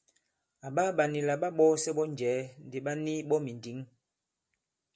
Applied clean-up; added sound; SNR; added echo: none; none; none; none.